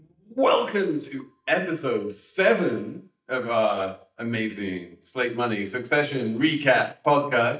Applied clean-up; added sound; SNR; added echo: neural mask model DeepFilterNet 3.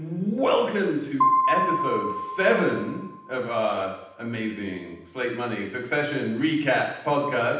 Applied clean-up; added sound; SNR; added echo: none; Piano; 2 dB; reverberation time 0.9 s.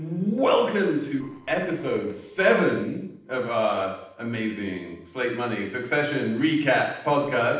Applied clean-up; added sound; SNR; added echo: neural separator model SepFormer DNS4.